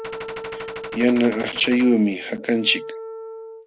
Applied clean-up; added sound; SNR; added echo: none; Wind instrument, woodwind instrument + Gunshot, gunfire; 12 dB; none.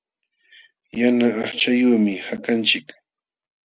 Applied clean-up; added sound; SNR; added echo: none; none; none; none.